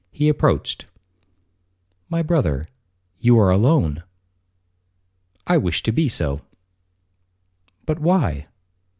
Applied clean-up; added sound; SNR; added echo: none; none; none; none.